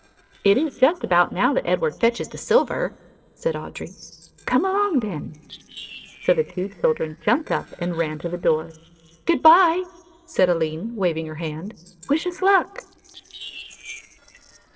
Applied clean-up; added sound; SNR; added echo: neural separator model SepFormer DNS4.